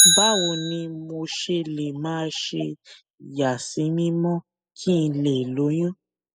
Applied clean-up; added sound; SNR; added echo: classical method spectral subtraction.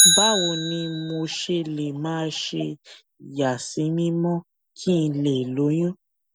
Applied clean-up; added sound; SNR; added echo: none; Bicycle; 2 dB; none.